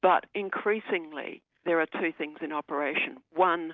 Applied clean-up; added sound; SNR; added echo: none; none; none; none.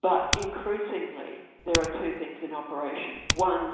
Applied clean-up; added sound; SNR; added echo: none; Typing; 3 dB; reverberation time 1.0 s.